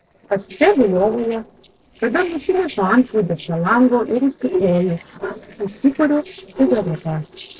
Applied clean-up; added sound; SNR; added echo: neural separator model SepFormer DNS4.